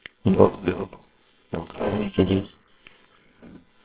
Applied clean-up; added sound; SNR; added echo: neural separator model SepFormer WHAMR!.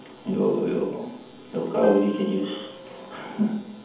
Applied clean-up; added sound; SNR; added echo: none; Wind instrument, woodwind instrument; 15 dB; reverberation time 0.8 s.